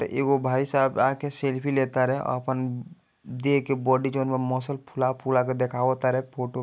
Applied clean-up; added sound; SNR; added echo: none; none; none; none.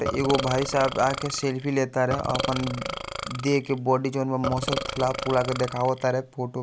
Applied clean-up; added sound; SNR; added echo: none; Burping, eructation; 7 dB; none.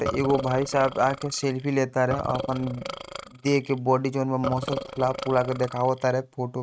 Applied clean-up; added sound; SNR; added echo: neural mask model RNNoise.